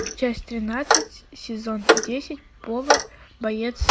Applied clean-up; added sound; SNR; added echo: none; Clock; -4 dB; none.